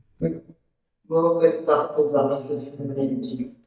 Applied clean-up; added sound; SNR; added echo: neural mask model DeepFilterNet 3.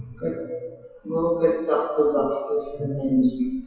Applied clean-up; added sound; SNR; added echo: classical method WPE with log-MMSE.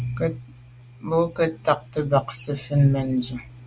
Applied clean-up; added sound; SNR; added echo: none; none; none; none.